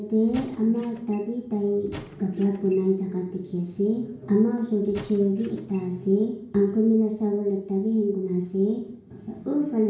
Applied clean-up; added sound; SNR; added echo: none; Squeak / Wood; 20 dB; reverberation time 0.6 s.